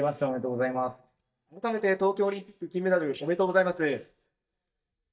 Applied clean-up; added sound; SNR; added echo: neural mask model DeepFilterNet 3.